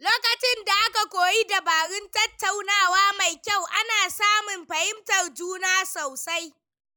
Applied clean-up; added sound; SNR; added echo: neural mask model Resemble Enhance denoiser.